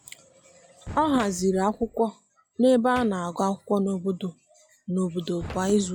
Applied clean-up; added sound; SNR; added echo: classical method log-MMSE.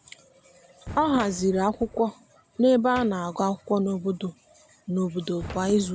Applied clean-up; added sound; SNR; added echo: none; Hands + Fireworks; 18 dB; none.